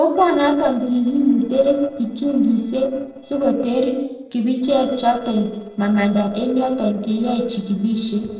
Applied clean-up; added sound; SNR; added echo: neural separator model SepFormer DNS4.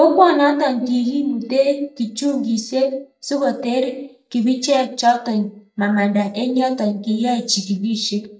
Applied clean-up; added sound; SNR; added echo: neural mask model DeepFilterNet 3.